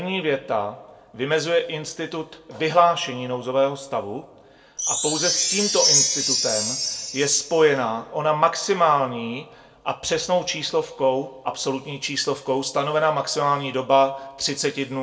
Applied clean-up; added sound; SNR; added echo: none; Chime; 0 dB; reverberation time 0.4 s.